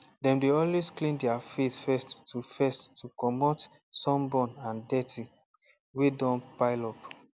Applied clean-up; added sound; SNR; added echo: none; none; none; none.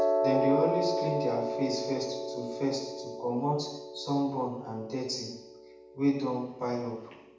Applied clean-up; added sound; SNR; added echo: none; Piano; 1 dB; reverberation time 0.8 s.